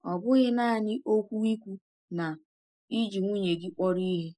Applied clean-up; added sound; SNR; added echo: neural mask model Resemble Enhance denoiser.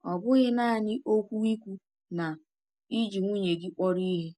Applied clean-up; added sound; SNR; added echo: none; none; none; none.